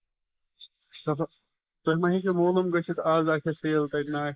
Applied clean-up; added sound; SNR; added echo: neural mask model Resemble Enhance denoiser.